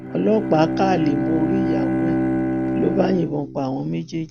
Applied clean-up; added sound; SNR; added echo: none; Bowed string instrument; 0 dB; none.